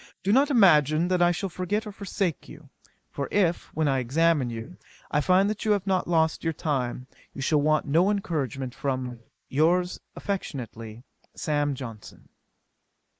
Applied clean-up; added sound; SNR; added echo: neural mask model Resemble Enhance denoiser.